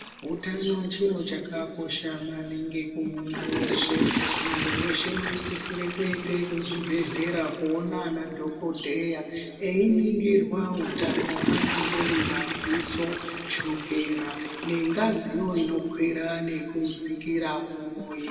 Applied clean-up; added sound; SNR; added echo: none; Toilet flush / Water; 5 dB; reverberation time 2.0 s.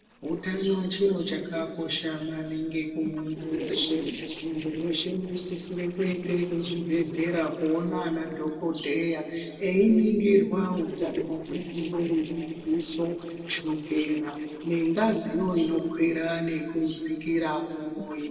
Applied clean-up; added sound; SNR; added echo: neural separator model SepFormer DNS4.